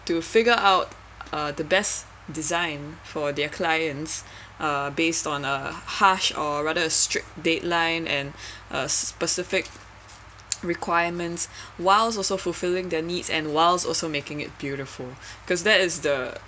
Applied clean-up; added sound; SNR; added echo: none; none; none; none.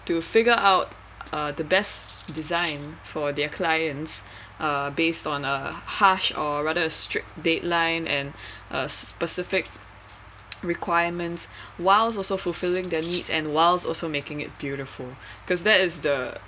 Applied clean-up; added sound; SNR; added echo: none; Cutlery, silverware; 11 dB; none.